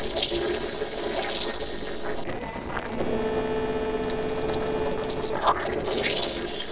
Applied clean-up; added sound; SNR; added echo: neural separator model SepFormer DNS4.